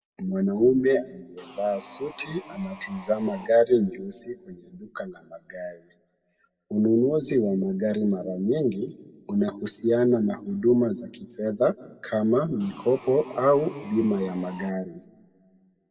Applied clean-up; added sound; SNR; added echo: none; Sawing; 20 dB; reverberation time 0.8 s.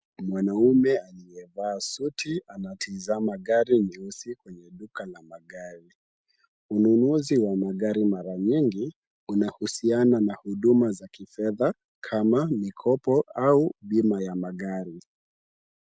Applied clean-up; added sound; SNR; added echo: none; none; none; none.